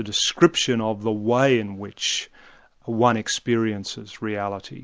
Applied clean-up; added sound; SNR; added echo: none; none; none; none.